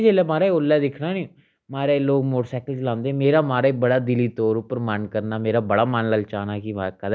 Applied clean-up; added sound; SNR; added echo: none; none; none; none.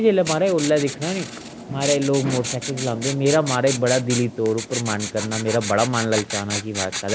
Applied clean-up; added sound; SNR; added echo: none; Writing; 8 dB; none.